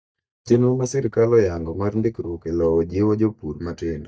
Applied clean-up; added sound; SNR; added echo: neural mask model DeepFilterNet 3.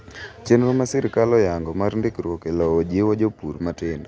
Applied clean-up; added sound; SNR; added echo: none; none; none; none.